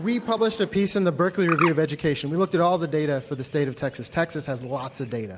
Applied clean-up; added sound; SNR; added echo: none; Bird; 11 dB; none.